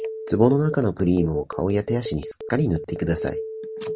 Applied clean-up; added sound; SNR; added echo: none; Telephone; 9 dB; none.